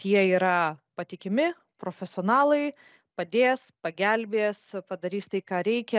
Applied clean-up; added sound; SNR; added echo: none; none; none; none.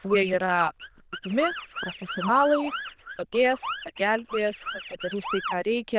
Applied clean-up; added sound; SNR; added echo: neural diffusion model UNIVERSE++.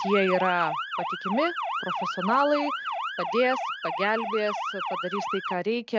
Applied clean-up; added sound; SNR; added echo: none; Motor vehicle (road) / Siren; 4 dB; none.